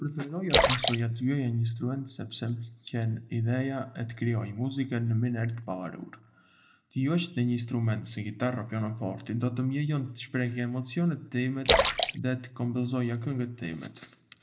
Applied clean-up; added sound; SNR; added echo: none; Splash, splatter; -3 dB; reverberation time 0.7 s.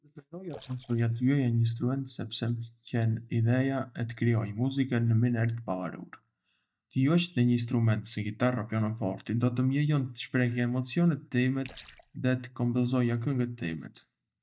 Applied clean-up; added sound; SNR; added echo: neural mask model DeepFilterNet 3.